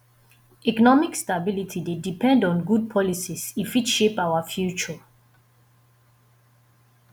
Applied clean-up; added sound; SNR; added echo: none; none; none; none.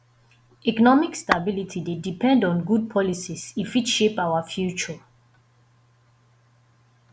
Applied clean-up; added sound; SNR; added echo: none; Tap / Glass; 7 dB; none.